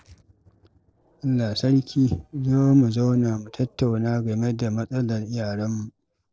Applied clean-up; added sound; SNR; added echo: neural separator model SepFormer DNS4.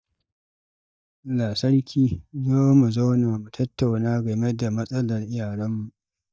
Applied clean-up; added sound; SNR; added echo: neural mask model DeepFilterNet 3.